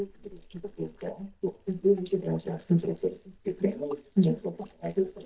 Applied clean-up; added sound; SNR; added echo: neural mask model DeepFilterNet 3.